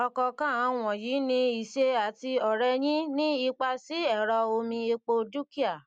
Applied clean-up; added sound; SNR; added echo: none; none; none; none.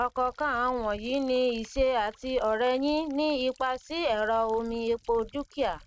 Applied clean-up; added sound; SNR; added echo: neural mask model RNNoise.